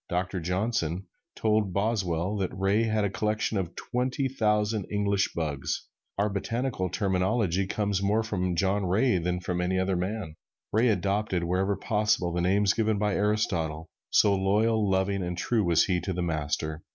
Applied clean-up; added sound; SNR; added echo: none; none; none; none.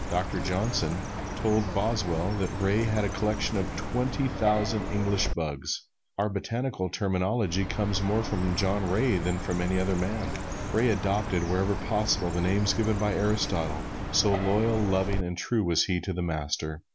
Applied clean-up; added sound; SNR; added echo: none; Chirp, tweet; 6 dB; none.